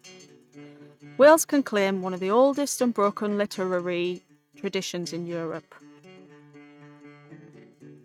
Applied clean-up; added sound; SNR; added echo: neural mask model RNNoise.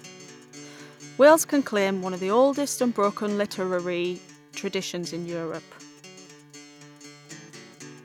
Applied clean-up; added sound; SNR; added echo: none; Acoustic guitar; 19 dB; none.